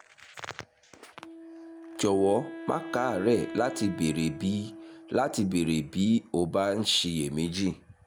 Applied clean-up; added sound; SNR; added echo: none; Wind instrument, woodwind instrument; 15 dB; none.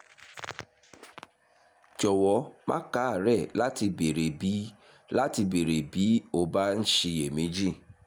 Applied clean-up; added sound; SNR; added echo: none; none; none; none.